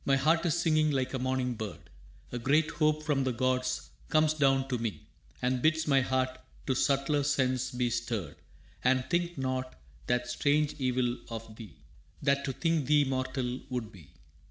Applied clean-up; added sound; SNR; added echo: none; none; none; none.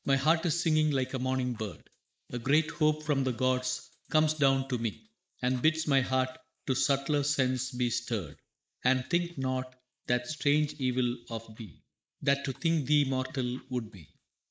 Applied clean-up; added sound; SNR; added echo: neural mask model Resemble Enhance denoiser.